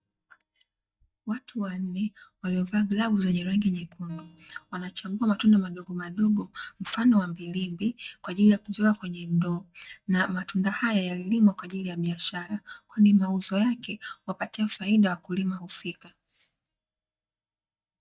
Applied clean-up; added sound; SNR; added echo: neural mask model DeepFilterNet 3.